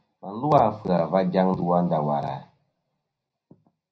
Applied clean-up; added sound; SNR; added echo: none; none; none; reverberation time 0.3 s.